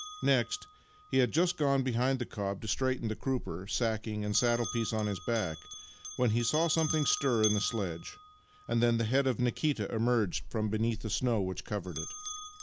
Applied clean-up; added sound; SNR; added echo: none; Bell; 12 dB; none.